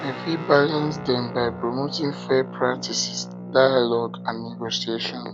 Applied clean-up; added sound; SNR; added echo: none; Guitar; 12 dB; none.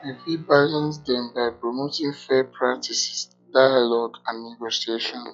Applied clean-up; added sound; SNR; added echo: classical method log-MMSE.